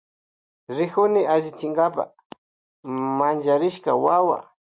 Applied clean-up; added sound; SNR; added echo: none; none; none; none.